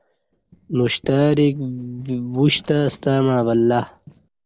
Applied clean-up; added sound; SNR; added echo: neural separator model SepFormer DNS4.